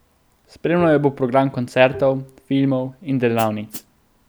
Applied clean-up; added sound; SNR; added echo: none; Hi-hat + Bowed string instrument; 19 dB; none.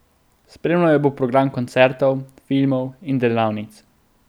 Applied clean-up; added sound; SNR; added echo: none; none; none; none.